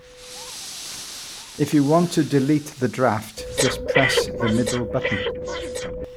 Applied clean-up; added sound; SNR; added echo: none; Breathing; 4 dB; none.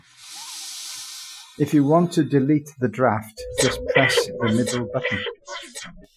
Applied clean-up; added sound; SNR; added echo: classical method Wiener filter.